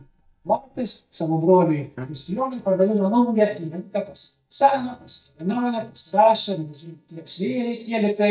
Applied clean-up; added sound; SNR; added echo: neural mask model DeepFilterNet 3.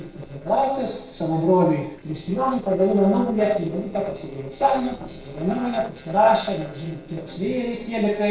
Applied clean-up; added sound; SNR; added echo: neural separator model SepFormer DNS4.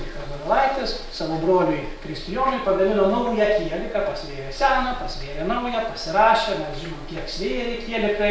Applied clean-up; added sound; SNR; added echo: none; none; none; none.